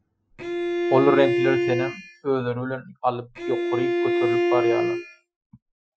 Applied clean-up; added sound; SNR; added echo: classical method Wiener filter.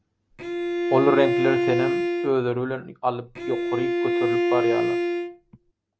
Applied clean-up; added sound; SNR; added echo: none; Bowed string instrument; -2 dB; none.